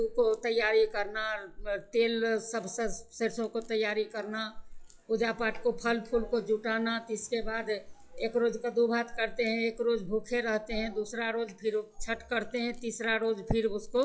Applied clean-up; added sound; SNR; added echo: classical method log-MMSE.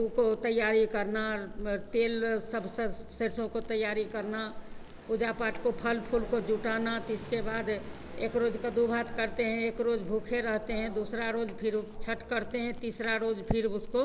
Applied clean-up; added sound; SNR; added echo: none; Crackle; 11 dB; none.